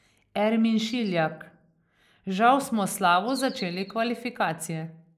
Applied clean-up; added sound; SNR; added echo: neural mask model Resemble Enhance denoiser.